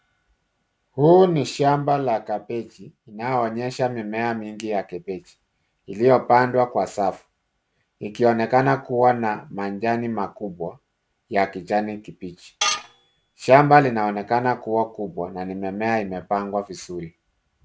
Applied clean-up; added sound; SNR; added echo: none; Tools; 5 dB; none.